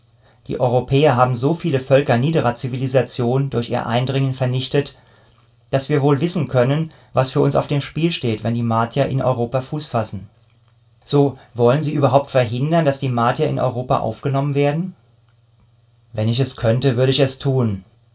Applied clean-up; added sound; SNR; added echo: none; none; none; reverberation time 0.2 s.